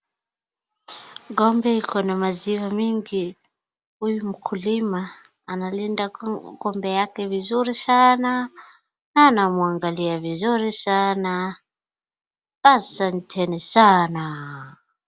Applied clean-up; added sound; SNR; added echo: none; none; none; none.